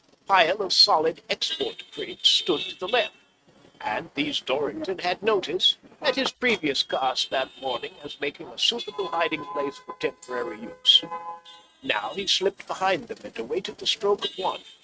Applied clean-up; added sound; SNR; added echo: neural mask model RNNoise.